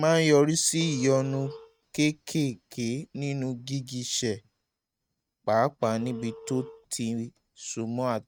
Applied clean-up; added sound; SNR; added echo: neural mask model RNNoise.